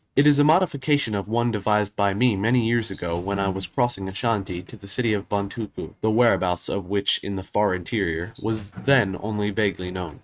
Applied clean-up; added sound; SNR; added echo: neural mask model RNNoise.